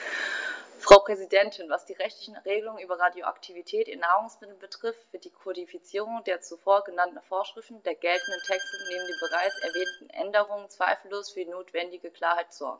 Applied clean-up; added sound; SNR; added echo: none; Bowed string instrument; 10 dB; none.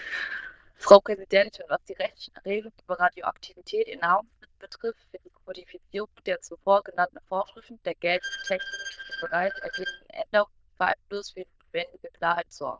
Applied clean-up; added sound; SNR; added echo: neural diffusion model UNIVERSE++.